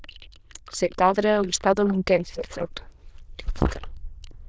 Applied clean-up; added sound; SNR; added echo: neural diffusion model UNIVERSE++.